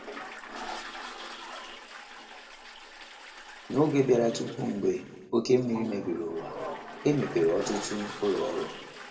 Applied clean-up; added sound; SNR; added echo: none; Toilet flush; 12 dB; reverberation time 1.3 s.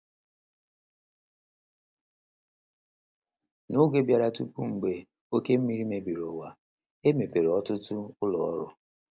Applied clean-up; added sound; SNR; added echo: none; none; none; none.